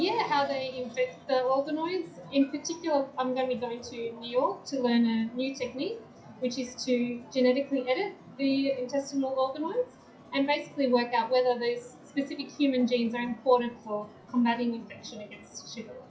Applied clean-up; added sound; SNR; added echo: classical method WPE with log-MMSE.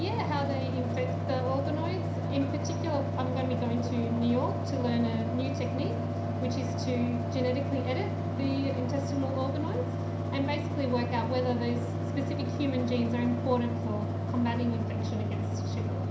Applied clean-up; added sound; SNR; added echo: none; Mechanical fan; -1 dB; reverberation time 0.5 s.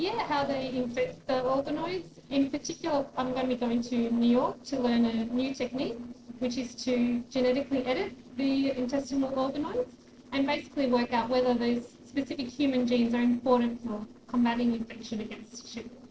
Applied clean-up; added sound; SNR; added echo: neural separator model SepFormer DNS4.